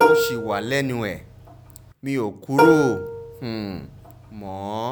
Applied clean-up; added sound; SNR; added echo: none; Plucked string instrument; -3 dB; none.